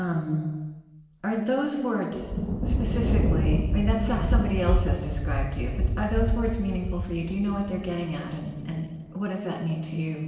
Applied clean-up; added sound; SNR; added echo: none; Thunder; -1 dB; reverberation time 1.3 s.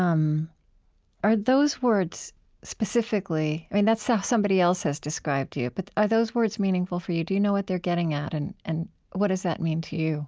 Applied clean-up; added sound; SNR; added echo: none; none; none; none.